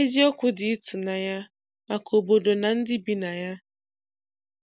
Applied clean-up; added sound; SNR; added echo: none; none; none; none.